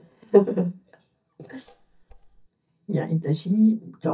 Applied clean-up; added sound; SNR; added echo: neural mask model DeepFilterNet 3.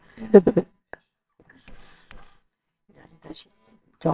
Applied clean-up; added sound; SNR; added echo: neural separator model SepFormer WHAMR!.